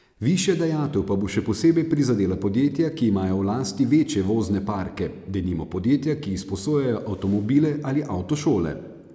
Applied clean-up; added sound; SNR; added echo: none; none; none; none.